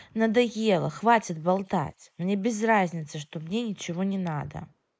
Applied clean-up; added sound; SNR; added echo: neural mask model Resemble Enhance denoiser.